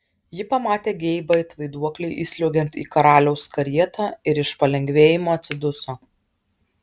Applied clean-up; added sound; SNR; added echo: none; Finger snapping; 16 dB; none.